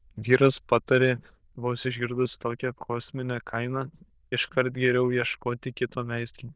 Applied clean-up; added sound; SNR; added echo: neural diffusion model UNIVERSE++.